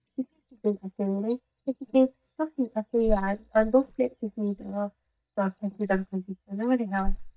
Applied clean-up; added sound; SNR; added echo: neural mask model DeepFilterNet 3.